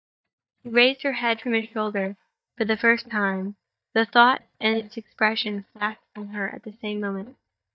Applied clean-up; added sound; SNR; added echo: neural mask model DeepFilterNet 3.